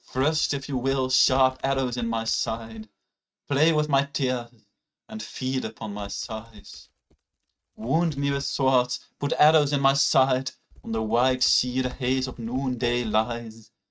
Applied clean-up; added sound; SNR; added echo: neural mask model RNNoise.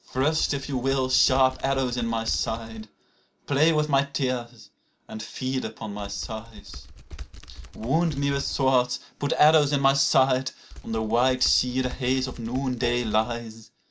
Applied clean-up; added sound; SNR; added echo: none; Wind instrument, woodwind instrument + Typing; 14 dB; none.